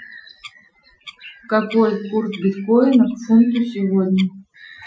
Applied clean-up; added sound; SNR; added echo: classical method Wiener filter.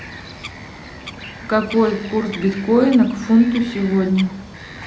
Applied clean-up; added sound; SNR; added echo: none; Bird vocalization, bird call, bird song; 16 dB; none.